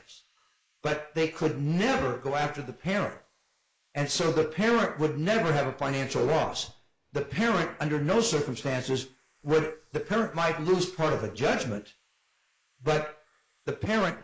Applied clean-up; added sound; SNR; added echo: neural mask model Resemble Enhance denoiser.